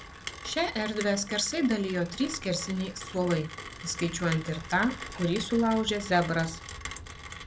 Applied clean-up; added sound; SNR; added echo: none; Rain; 12 dB; none.